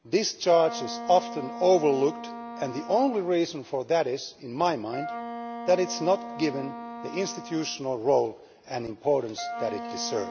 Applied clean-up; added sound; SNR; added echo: none; Wind instrument, woodwind instrument; 12 dB; none.